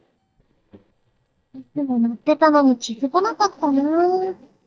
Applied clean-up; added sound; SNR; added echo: neural mask model DeepFilterNet 3.